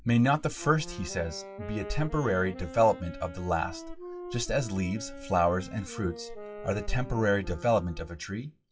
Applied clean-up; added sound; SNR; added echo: classical method WPE with log-MMSE.